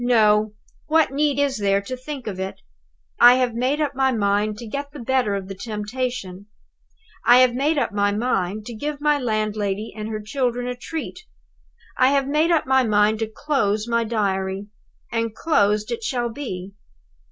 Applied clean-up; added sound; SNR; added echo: none; none; none; none.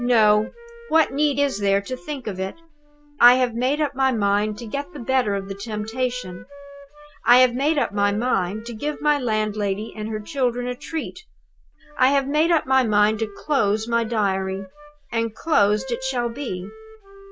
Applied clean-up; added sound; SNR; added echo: none; Wind instrument, woodwind instrument; 18 dB; none.